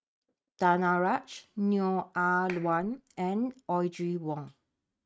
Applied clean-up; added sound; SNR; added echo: neural mask model RNNoise.